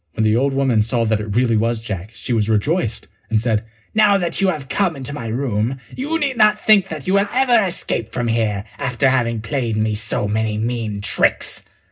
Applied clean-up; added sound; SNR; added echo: none; Skateboard; 18 dB; reverberation time 0.2 s.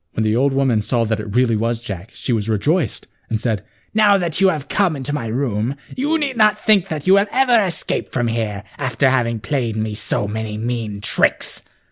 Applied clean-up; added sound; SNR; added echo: none; none; none; none.